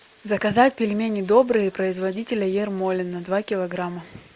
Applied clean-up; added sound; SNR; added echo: none; none; none; none.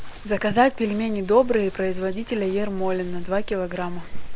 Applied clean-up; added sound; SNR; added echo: none; Crumpling, crinkling; 6 dB; none.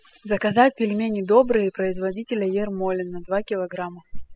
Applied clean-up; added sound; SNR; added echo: classical method spectral subtraction.